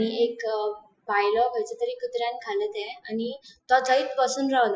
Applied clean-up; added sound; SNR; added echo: classical method Wiener filter.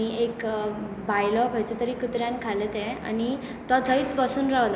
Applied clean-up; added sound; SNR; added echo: none; none; none; none.